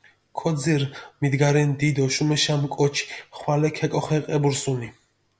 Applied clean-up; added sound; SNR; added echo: none; none; none; none.